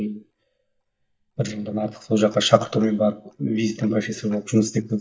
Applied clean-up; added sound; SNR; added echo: neural mask model DeepFilterNet 3.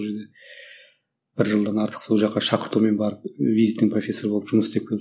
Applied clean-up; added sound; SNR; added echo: none; none; none; none.